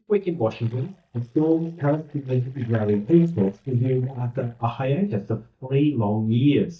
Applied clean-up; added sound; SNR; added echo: neural mask model DeepFilterNet 3.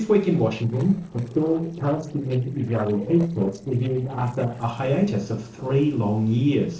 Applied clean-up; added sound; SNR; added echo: neural separator model SepFormer DNS4.